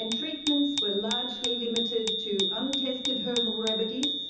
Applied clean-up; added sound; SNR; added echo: none; Bicycle bell; 0 dB; reverberation time 0.6 s.